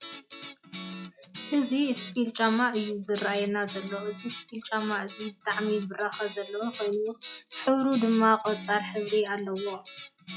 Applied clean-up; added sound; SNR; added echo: classical method log-MMSE.